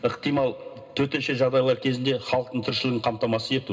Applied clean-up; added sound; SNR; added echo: none; none; none; reverberation time 0.2 s.